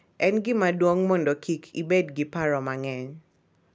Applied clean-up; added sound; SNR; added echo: none; none; none; none.